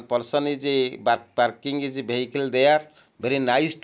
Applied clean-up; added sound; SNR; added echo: none; none; none; none.